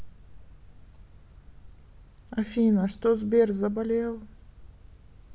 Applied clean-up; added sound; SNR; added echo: none; none; none; none.